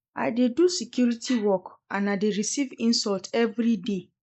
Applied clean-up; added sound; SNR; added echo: neural mask model Resemble Enhance denoiser.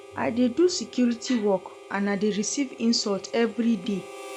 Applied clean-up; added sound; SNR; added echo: none; Harmonica; 18 dB; none.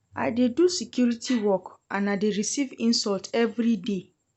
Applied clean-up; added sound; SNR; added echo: none; none; none; none.